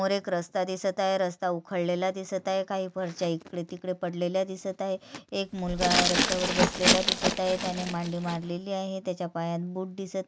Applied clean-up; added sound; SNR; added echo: none; Glass; -2 dB; none.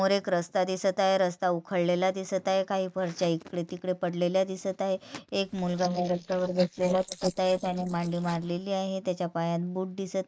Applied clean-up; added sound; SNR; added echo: neural mask model Resemble Enhance denoiser.